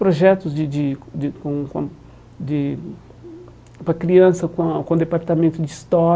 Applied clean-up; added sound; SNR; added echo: none; none; none; none.